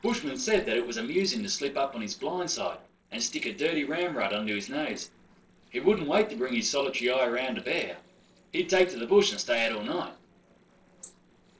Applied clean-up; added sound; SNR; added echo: neural separator model SepFormer DNS4.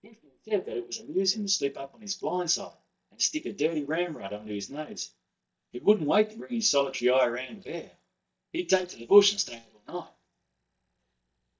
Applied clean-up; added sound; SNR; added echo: neural mask model DeepFilterNet 3.